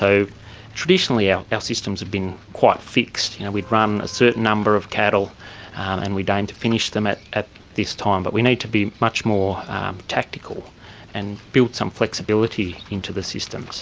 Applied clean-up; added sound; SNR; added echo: none; none; none; none.